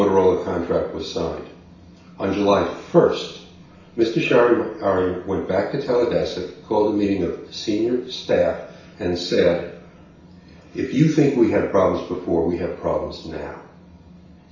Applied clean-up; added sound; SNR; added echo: none; none; none; reverberation time 0.6 s.